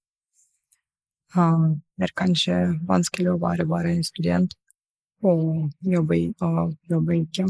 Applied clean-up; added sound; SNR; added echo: neural mask model Resemble Enhance denoiser.